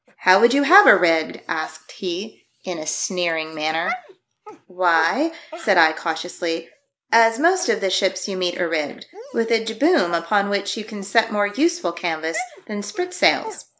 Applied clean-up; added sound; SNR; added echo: neural mask model Resemble Enhance denoiser.